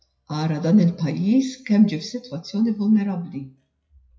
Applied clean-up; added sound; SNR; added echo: classical method WPE with log-MMSE.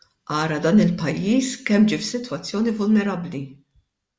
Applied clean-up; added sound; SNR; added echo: none; none; none; none.